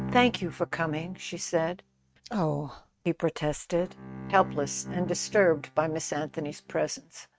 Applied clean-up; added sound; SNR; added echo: neural mask model RNNoise.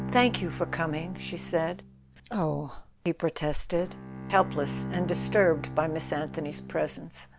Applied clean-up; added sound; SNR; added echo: none; Bowed string instrument; 9 dB; none.